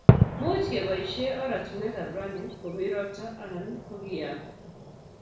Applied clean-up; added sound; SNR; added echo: none; Fireworks; -4 dB; reverberation time 0.6 s.